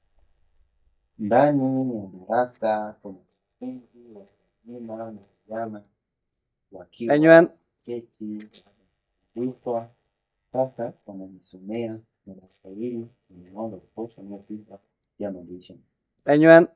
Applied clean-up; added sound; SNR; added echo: neural mask model DeepFilterNet 3.